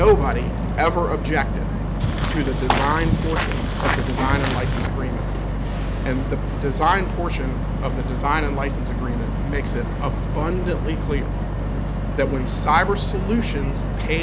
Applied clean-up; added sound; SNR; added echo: none; Boat, Water vehicle + Walk, footsteps / Bird vocalization, bird call, bird song; -2 dB; none.